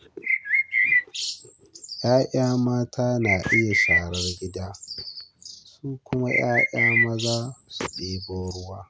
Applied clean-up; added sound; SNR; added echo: none; Bird; -1 dB; none.